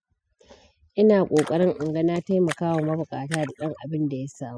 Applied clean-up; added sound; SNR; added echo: classical method spectral subtraction.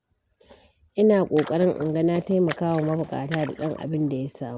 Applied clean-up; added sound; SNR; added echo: none; Splash, splatter; 19 dB; none.